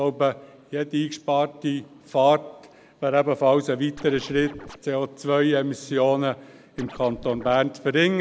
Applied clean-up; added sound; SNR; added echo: none; Scratching (performance technique); 17 dB; none.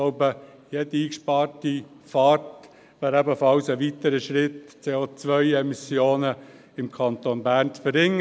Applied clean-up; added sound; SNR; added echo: none; none; none; none.